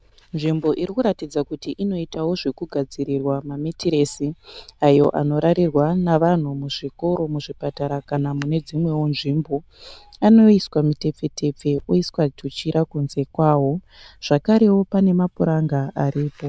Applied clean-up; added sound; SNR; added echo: neural diffusion model UNIVERSE++.